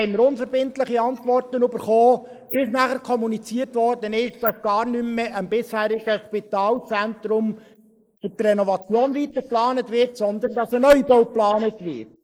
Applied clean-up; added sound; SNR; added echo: neural mask model Resemble Enhance denoiser.